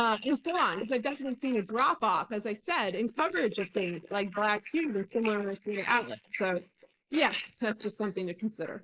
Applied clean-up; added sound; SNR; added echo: neural mask model Resemble Enhance denoiser.